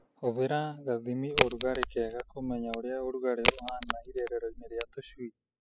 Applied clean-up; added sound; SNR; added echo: classical method spectral subtraction.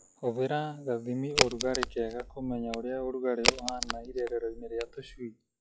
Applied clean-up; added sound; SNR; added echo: classical method log-MMSE.